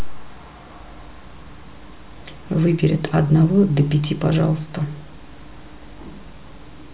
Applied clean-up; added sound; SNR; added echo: none; none; none; none.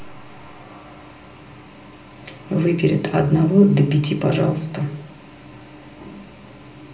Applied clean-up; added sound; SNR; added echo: none; none; none; reverberation time 0.5 s.